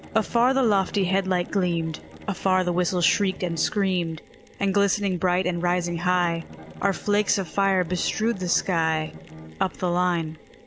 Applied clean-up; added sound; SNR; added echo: none; Mechanisms + Bowed string instrument; 18 dB; none.